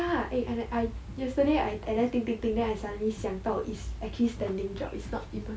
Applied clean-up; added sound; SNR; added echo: none; none; none; none.